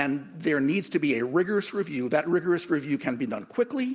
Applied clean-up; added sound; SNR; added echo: none; none; none; none.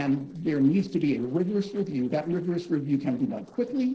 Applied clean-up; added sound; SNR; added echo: neural separator model SepFormer DNS4.